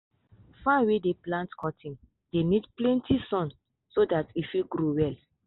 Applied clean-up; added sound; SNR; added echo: none; none; none; none.